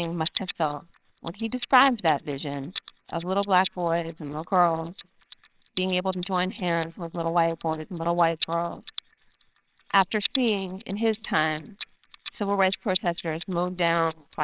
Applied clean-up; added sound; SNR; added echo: neural separator model SepFormer WHAMR!.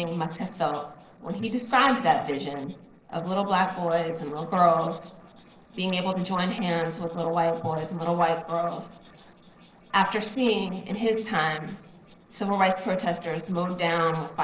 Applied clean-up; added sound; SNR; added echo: neural separator model SepFormer DNS4.